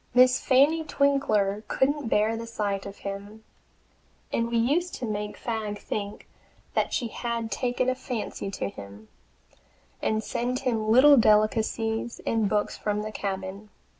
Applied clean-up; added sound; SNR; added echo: none; none; none; none.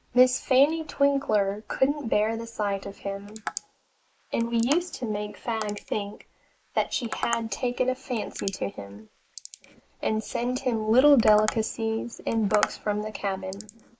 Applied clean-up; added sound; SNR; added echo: neural mask model Resemble Enhance denoiser.